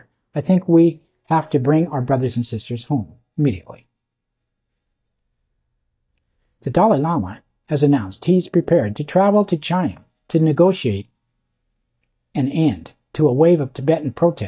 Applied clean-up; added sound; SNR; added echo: neural mask model DeepFilterNet 3.